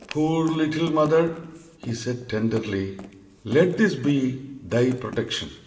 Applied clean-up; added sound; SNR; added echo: none; Writing; 20 dB; reverberation time 1.0 s.